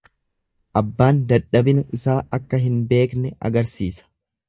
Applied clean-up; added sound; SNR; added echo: neural mask model DeepFilterNet 3.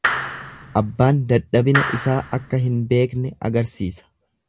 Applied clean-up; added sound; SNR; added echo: none; Clapping; 6 dB; none.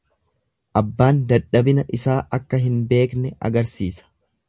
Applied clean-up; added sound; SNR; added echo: none; none; none; none.